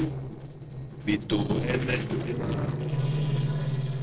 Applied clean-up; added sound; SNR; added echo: neural separator model SepFormer DNS4.